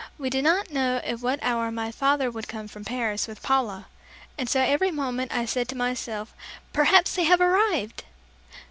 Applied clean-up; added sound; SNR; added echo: none; none; none; none.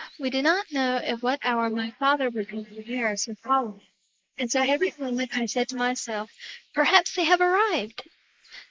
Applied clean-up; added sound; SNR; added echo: neural mask model Resemble Enhance denoiser.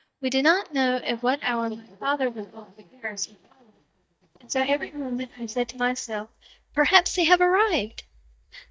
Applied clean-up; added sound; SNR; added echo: neural mask model DeepFilterNet 3.